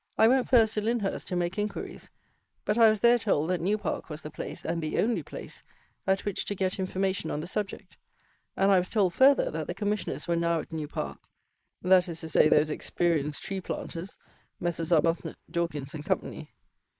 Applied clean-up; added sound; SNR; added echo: neural mask model Resemble Enhance denoiser.